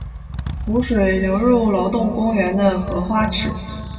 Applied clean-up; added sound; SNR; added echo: none; Motorcycle; 10 dB; reverberation time 2.3 s.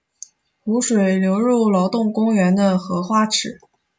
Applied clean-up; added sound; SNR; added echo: none; none; none; none.